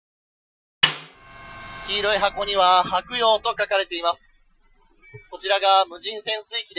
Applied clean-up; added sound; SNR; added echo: classical method Wiener filter.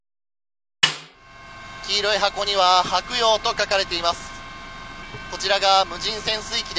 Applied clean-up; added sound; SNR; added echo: none; Snare drum; 4 dB; none.